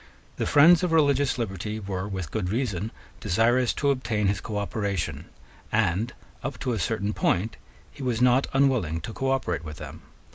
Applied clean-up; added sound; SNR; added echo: none; none; none; none.